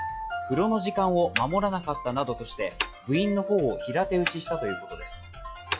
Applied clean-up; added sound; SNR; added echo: classical method log-MMSE.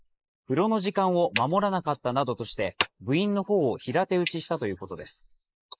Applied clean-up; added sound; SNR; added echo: neural mask model Resemble Enhance denoiser.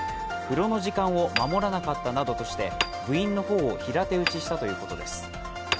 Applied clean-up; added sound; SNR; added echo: none; Hammer; 10 dB; none.